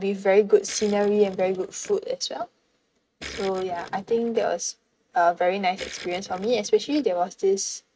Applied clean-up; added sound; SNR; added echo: neural mask model RNNoise.